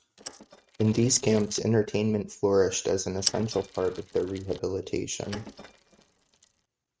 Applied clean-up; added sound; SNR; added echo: neural mask model RNNoise.